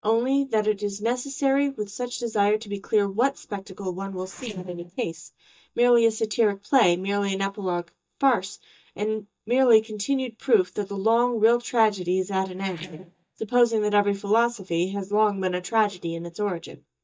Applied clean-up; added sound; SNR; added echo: neural mask model DeepFilterNet 3.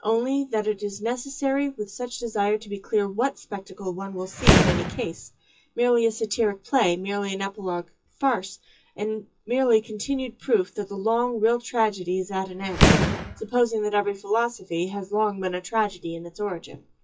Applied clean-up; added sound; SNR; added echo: classical method WPE with log-MMSE.